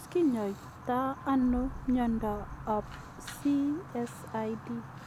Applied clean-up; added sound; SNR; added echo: none; Boom + Fire; 12 dB; none.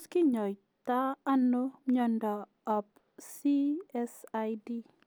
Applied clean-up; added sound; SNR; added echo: none; none; none; none.